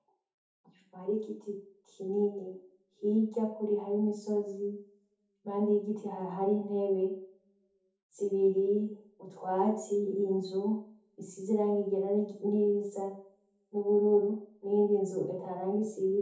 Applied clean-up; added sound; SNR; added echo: none; none; none; reverberation time 0.5 s.